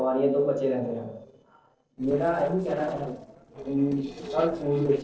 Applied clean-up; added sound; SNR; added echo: neural separator model SepFormer DNS4.